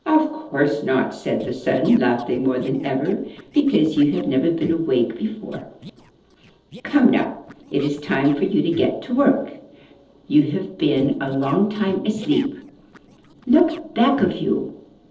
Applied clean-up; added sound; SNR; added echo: neural separator model SepFormer DNS4.